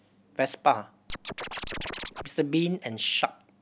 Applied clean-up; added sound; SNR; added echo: none; Scratching (performance technique); 7 dB; none.